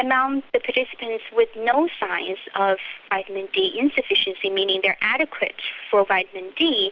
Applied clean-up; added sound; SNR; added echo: none; none; none; none.